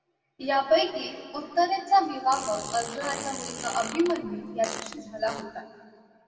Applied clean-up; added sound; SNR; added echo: none; Fart; 10 dB; reverberation time 1.8 s.